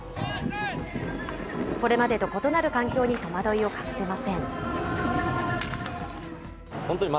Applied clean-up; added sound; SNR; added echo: none; none; none; none.